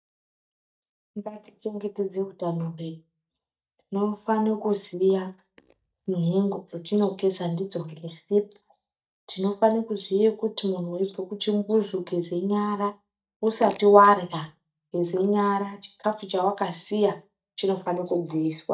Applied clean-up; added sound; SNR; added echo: neural mask model DeepFilterNet 3.